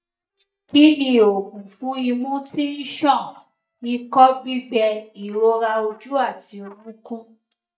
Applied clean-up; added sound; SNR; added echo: neural mask model DeepFilterNet 3.